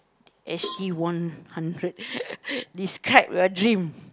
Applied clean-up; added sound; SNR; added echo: none; Cowbell; 15 dB; none.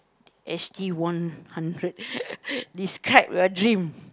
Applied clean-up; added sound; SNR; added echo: none; none; none; none.